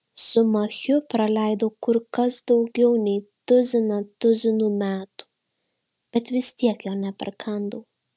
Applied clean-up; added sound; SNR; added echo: none; none; none; none.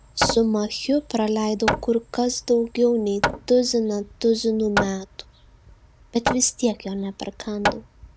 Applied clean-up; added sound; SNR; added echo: none; Hammer; 7 dB; none.